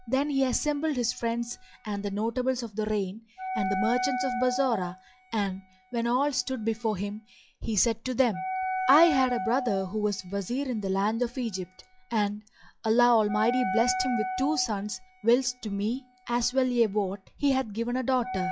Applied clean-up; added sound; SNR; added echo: classical method log-MMSE.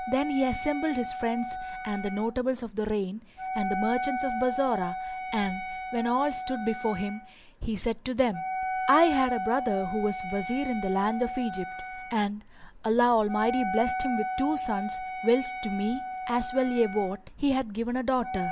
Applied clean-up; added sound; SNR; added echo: none; Wind instrument, woodwind instrument; 6 dB; none.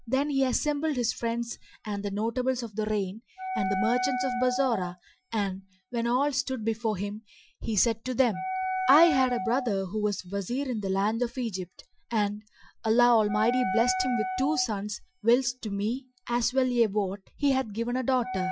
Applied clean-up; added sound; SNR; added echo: classical method Wiener filter.